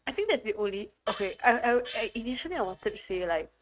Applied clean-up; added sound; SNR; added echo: neural mask model RNNoise.